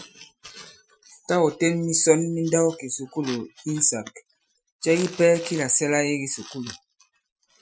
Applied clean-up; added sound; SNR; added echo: classical method Wiener filter.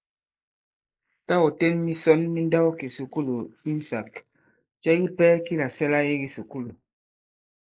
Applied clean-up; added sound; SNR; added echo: neural mask model Resemble Enhance denoiser.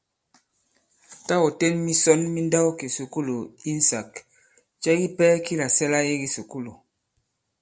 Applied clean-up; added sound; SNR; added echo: none; none; none; none.